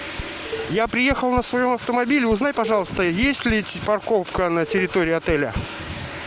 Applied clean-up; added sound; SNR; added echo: none; Dishes, pots, and pans; 13 dB; none.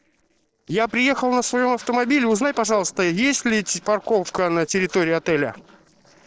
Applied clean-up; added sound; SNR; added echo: neural separator model SepFormer DNS4.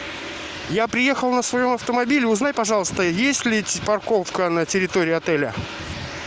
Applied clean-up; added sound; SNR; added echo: none; none; none; none.